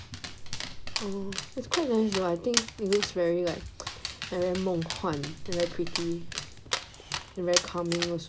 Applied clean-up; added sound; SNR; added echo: none; Dog; 4 dB; none.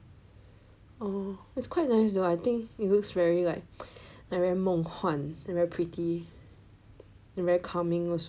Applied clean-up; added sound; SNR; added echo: none; none; none; none.